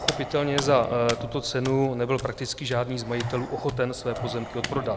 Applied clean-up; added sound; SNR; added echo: none; Breathing + Hands; 8 dB; none.